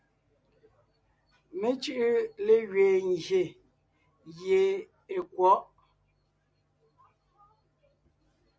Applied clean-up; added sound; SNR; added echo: none; none; none; none.